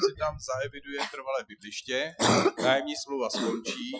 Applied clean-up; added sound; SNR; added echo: classical method Wiener filter.